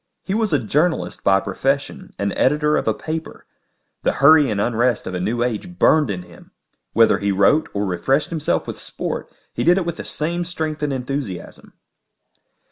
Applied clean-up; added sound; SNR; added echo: none; none; none; none.